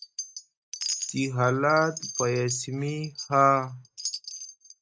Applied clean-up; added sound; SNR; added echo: neural mask model RNNoise.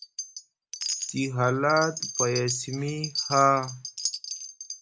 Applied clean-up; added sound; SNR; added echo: none; Wind chime; 7 dB; none.